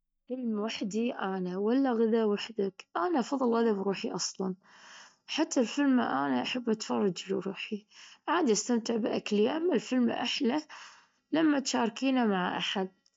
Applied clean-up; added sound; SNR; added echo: neural mask model DeepFilterNet 3.